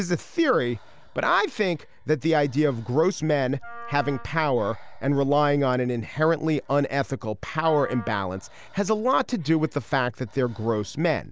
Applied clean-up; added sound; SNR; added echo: none; Breathing + Wind instrument, woodwind instrument; 18 dB; none.